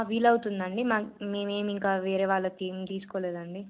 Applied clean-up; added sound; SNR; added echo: none; none; none; none.